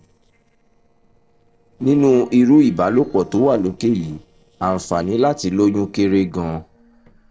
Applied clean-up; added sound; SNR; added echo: neural separator model SepFormer DNS4.